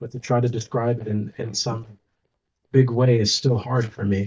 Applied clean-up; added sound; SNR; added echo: neural mask model DeepFilterNet 3.